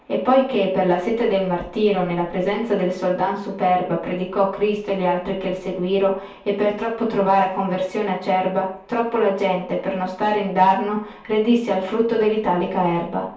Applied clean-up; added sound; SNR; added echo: none; none; none; reverberation time 0.6 s.